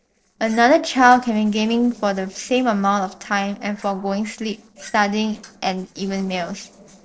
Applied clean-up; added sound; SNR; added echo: neural separator model SepFormer DNS4.